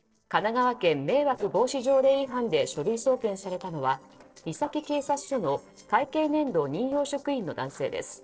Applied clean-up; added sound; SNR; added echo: neural separator model SepFormer DNS4.